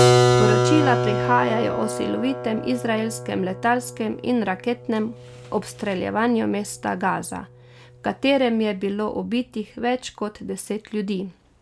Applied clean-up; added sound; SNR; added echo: none; Keyboard (musical); 2 dB; none.